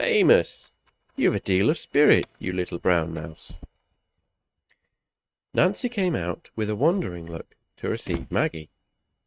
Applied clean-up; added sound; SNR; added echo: neural mask model RNNoise.